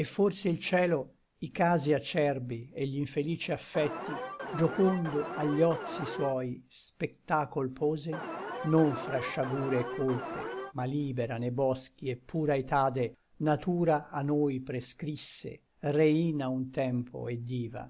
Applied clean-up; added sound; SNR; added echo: none; Alarm; 7 dB; none.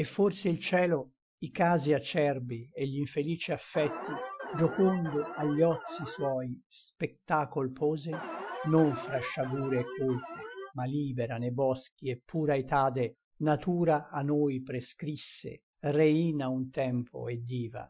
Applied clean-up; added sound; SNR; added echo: classical method Wiener filter.